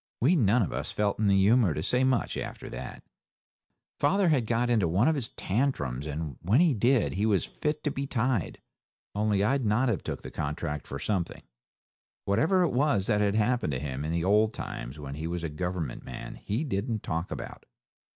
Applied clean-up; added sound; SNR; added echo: none; none; none; none.